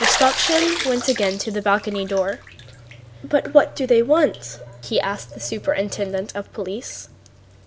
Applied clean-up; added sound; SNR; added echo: none; Bathtub (filling or washing); 8 dB; none.